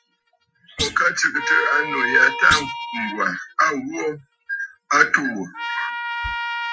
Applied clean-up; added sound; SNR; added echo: classical method Wiener filter.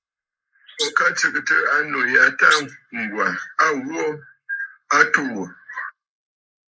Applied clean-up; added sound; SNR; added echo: neural mask model Resemble Enhance denoiser.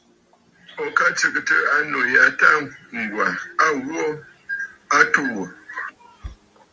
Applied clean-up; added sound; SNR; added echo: none; none; none; none.